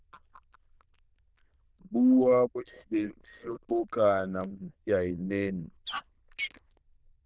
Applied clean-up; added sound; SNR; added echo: neural diffusion model UNIVERSE++.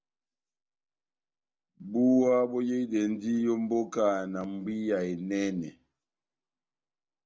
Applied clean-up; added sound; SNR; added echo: none; none; none; none.